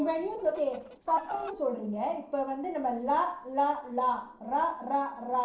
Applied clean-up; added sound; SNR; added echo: neural separator model SepFormer DNS4.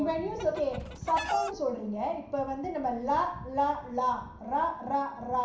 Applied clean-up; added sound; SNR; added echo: none; Chicken, rooster; 8 dB; reverberation time 0.5 s.